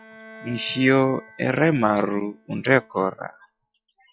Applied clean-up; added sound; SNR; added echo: classical method log-MMSE.